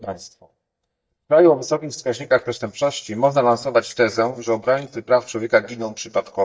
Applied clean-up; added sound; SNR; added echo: neural mask model DeepFilterNet 3.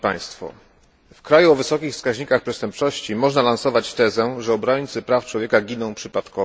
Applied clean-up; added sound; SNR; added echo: none; none; none; none.